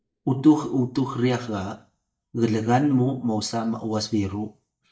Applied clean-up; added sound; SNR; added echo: neural mask model DeepFilterNet 3.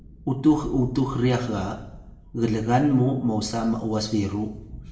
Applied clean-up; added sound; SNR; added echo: none; Thunderstorm; 18 dB; reverberation time 0.7 s.